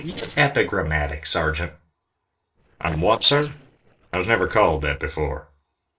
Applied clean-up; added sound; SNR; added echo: neural separator model SepFormer DNS4.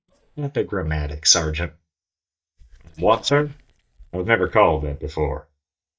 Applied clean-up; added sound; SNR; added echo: neural mask model DeepFilterNet 3.